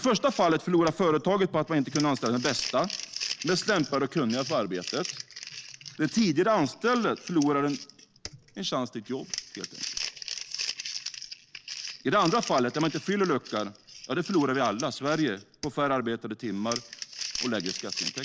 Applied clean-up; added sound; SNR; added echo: none; Crumpling, crinkling; 11 dB; none.